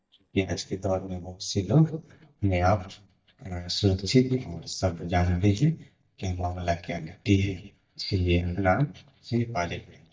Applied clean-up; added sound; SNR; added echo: neural mask model DeepFilterNet 3.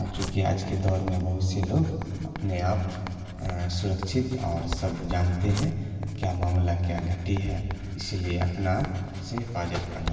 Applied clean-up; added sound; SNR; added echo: none; Writing; 11 dB; reverberation time 2.5 s.